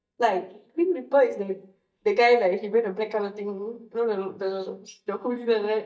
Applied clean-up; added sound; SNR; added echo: neural mask model DeepFilterNet 3.